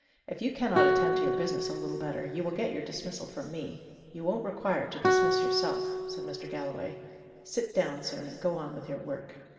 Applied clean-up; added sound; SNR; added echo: none; Guitar; -2 dB; reverberation time 2.1 s.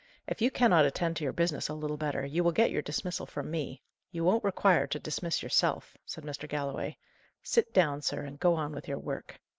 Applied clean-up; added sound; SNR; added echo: none; none; none; none.